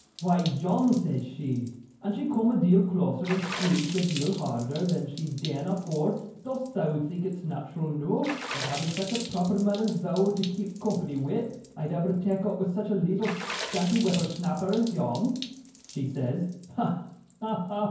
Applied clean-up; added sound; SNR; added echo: none; Water / Splash, splatter; 14 dB; reverberation time 0.9 s.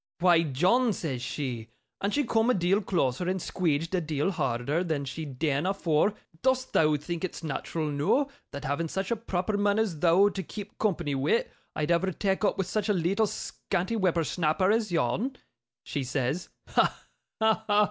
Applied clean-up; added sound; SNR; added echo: none; none; none; none.